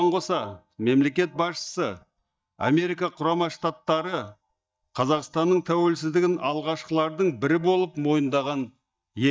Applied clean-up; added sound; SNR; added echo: neural mask model DeepFilterNet 3.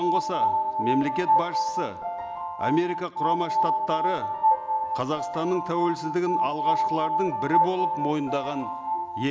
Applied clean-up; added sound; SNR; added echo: none; Piano; -3 dB; none.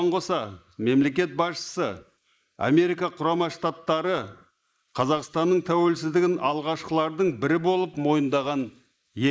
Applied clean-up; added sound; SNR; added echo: neural mask model Resemble Enhance denoiser.